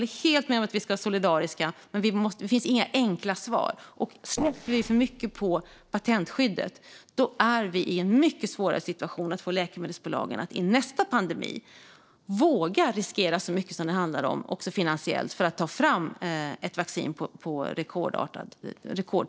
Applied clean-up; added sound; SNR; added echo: neural separator model SepFormer DNS4.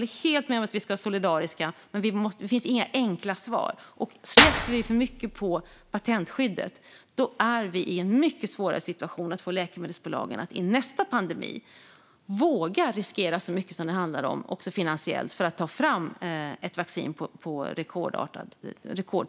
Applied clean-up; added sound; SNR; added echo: none; Clapping / Drum kit; -4 dB; none.